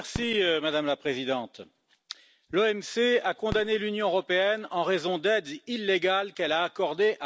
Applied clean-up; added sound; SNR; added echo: none; Fireworks; 18 dB; none.